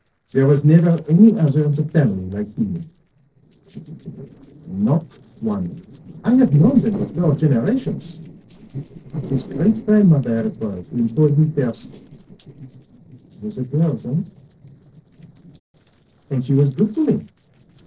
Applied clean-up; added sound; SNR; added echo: neural separator model SepFormer DNS4.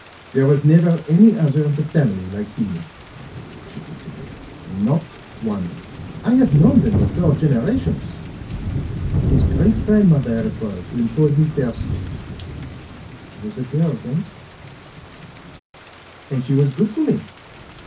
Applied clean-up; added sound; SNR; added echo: none; Thunder / Rain; 8 dB; reverberation time 0.3 s.